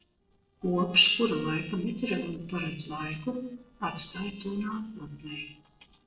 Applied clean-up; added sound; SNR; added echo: neural separator model SepFormer DNS4.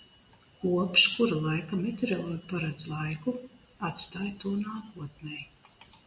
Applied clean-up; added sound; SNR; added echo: none; none; none; none.